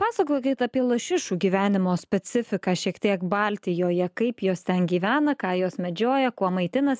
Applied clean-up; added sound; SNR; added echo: none; none; none; none.